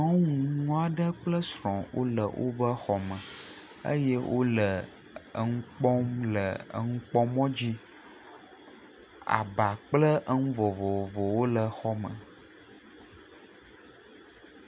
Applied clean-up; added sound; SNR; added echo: none; none; none; none.